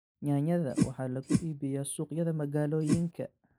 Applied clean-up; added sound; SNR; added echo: neural mask model Resemble Enhance denoiser.